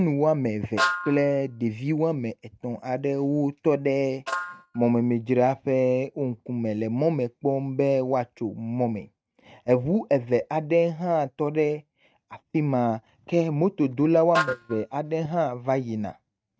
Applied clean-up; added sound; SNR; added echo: neural mask model RNNoise.